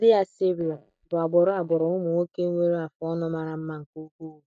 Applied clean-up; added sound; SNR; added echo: neural mask model DeepFilterNet 3.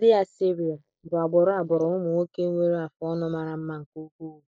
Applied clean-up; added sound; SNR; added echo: neural mask model Resemble Enhance denoiser.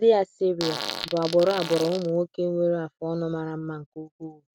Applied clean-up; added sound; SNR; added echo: none; Fart; 9 dB; none.